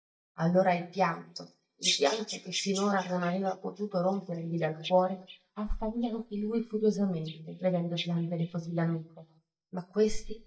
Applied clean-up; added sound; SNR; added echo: neural mask model DeepFilterNet 3.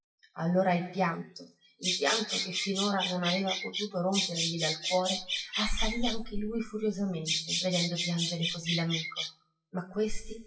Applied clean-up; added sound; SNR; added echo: classical method WPE with log-MMSE.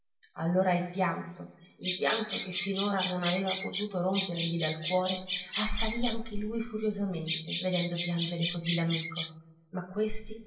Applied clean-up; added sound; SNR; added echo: none; Bird vocalization, bird call, bird song; 2 dB; reverberation time 1.1 s.